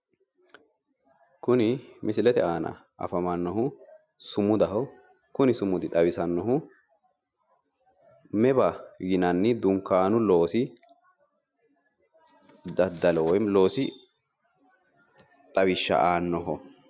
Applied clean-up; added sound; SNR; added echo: none; none; none; none.